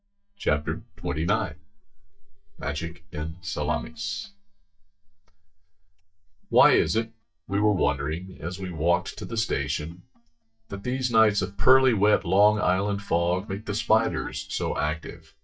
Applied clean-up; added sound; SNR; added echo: neural mask model DeepFilterNet 3.